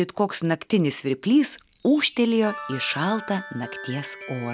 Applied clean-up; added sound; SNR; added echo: none; none; none; none.